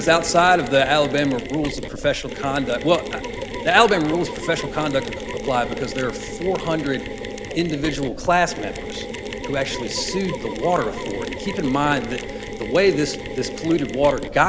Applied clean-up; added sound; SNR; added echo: none; Mechanisms; 8 dB; none.